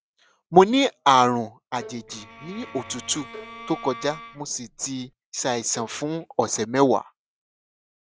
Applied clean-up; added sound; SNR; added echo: none; Bowed string instrument + Bowed string instrument; 18 dB; none.